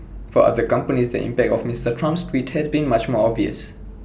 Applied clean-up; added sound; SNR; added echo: none; none; none; none.